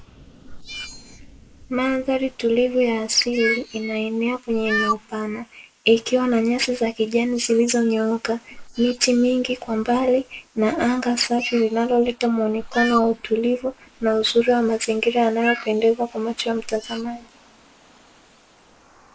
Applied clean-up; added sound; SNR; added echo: neural mask model Resemble Enhance denoiser.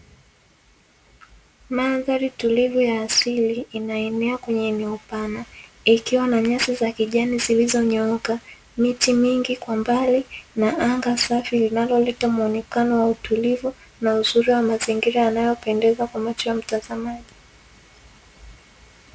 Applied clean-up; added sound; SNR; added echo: none; none; none; none.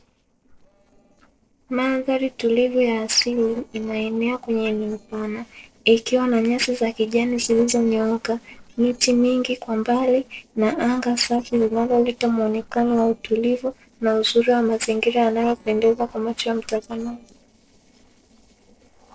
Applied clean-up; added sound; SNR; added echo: neural separator model SepFormer DNS4.